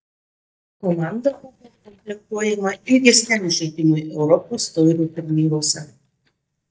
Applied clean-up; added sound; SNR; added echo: neural mask model DeepFilterNet 3.